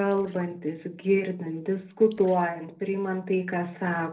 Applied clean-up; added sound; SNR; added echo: neural separator model SepFormer DNS4.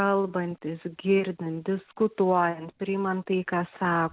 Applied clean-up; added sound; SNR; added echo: none; none; none; none.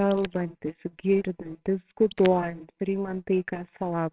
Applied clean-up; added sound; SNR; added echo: neural separator model SepFormer WHAMR!.